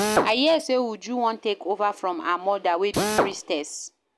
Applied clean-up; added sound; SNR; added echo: none; Drill; 4 dB; none.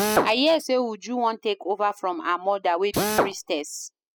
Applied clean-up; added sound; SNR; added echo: classical method spectral subtraction.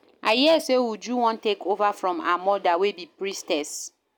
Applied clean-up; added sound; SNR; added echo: none; none; none; none.